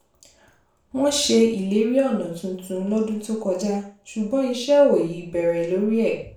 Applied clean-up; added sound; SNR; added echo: none; none; none; reverberation time 0.4 s.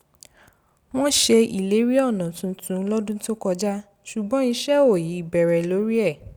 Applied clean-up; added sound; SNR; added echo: none; none; none; none.